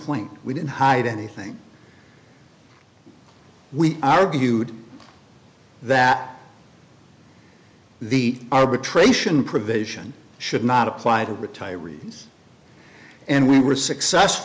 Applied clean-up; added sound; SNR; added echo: none; none; none; none.